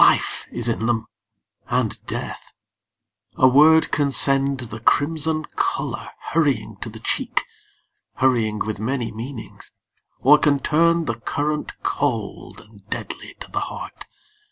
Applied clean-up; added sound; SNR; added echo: none; none; none; none.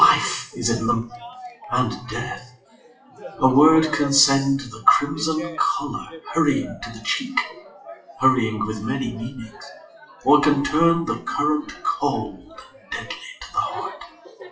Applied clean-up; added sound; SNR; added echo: classical method WPE with log-MMSE.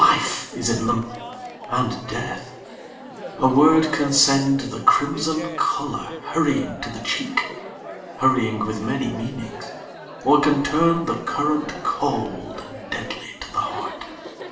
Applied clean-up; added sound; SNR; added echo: none; Chatter; 13 dB; reverberation time 0.6 s.